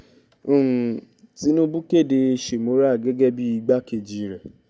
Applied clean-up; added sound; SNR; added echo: none; none; none; none.